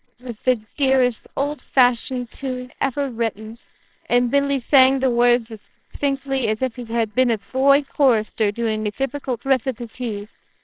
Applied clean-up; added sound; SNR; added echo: neural separator model SepFormer WHAMR!.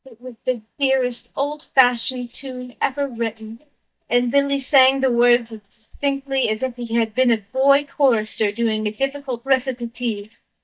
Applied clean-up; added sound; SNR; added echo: neural mask model DeepFilterNet 3.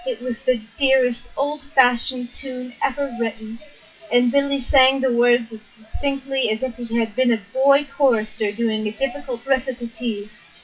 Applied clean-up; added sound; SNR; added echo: classical method WPE with log-MMSE.